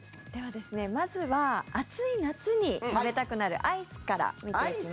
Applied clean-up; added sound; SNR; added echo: none; none; none; none.